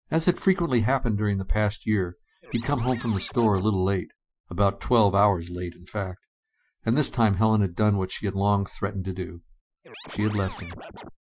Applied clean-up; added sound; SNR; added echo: classical method Wiener filter.